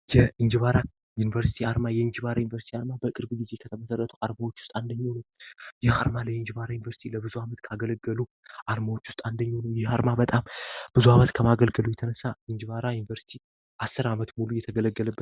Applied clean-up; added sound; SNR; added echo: none; none; none; none.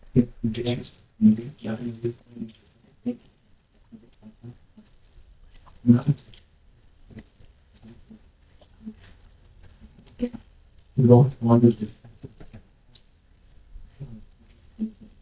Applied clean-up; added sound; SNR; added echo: neural mask model DeepFilterNet 3.